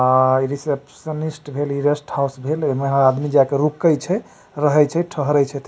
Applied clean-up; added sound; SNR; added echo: none; none; none; none.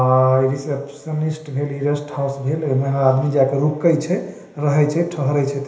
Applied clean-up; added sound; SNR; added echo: none; none; none; reverberation time 1.4 s.